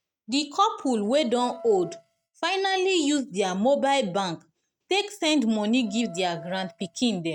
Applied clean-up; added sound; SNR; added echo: neural mask model RNNoise.